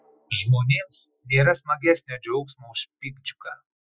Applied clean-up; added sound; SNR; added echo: classical method Wiener filter.